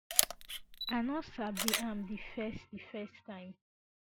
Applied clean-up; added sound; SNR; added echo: none; Camera; -3 dB; none.